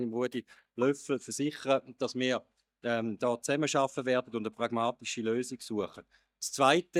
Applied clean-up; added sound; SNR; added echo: neural mask model DeepFilterNet 3.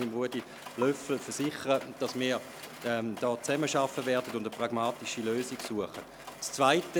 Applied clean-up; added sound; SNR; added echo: none; Mechanisms; 14 dB; none.